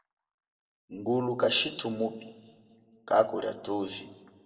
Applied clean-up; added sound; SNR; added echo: none; none; none; reverberation time 1.4 s.